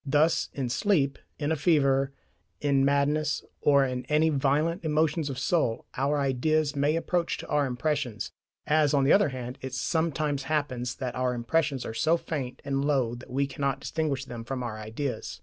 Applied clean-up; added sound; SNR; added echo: none; none; none; none.